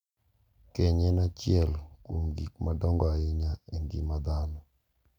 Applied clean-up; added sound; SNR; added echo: none; none; none; none.